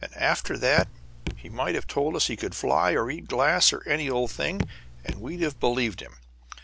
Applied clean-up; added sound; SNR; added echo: none; Raindrop / Drip; 7 dB; none.